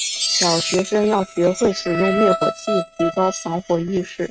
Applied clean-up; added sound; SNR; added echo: neural mask model RNNoise.